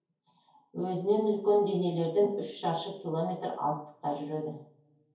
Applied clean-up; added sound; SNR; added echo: none; none; none; reverberation time 0.6 s.